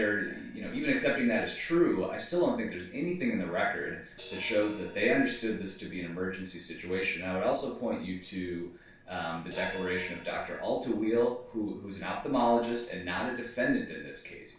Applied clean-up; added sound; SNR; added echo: neural separator model SepFormer DNS4.